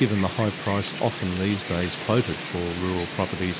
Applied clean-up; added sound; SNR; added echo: none; Wind; 8 dB; none.